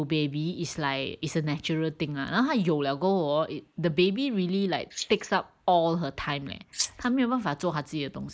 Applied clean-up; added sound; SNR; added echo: neural mask model Resemble Enhance denoiser.